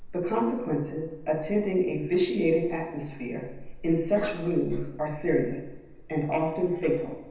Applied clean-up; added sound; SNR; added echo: none; Cough; 13 dB; reverberation time 0.9 s.